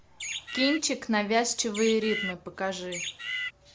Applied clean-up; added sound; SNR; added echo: none; Bird; 5 dB; none.